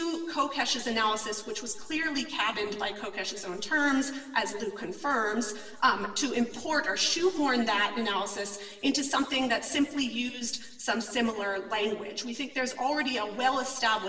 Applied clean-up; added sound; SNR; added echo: none; none; none; reverberation time 1.4 s.